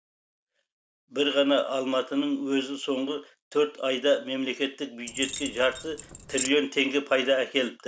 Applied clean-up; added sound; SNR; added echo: none; Keys jangling; 8 dB; none.